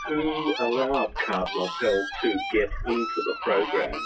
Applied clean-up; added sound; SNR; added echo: classical method WPE with log-MMSE.